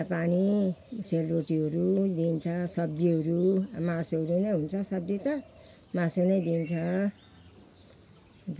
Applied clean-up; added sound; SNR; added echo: none; none; none; none.